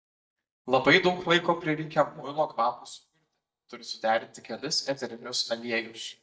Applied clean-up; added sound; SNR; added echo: neural mask model DeepFilterNet 3.